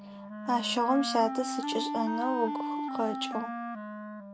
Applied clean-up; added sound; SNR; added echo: none; Wind instrument, woodwind instrument; 4 dB; none.